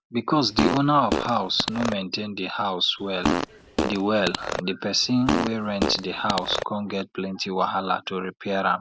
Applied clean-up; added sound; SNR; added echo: none; Fart; 3 dB; none.